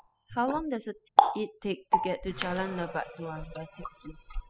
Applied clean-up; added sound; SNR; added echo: classical method spectral subtraction.